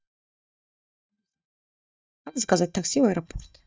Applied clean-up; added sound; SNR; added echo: neural mask model DeepFilterNet 3.